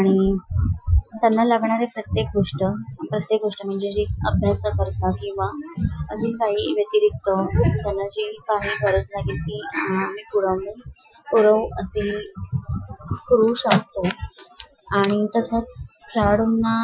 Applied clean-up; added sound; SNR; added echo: classical method Wiener filter.